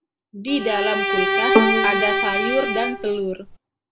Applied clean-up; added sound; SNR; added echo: none; Bowed string instrument + Bowed string instrument; -4 dB; none.